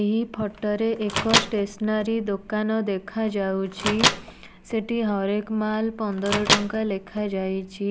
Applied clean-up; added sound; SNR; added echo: none; Microwave oven; 4 dB; none.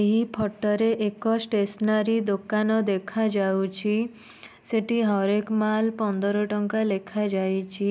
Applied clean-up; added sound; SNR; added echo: none; none; none; none.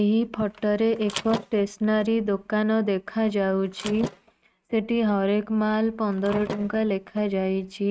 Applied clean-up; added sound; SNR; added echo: neural mask model RNNoise.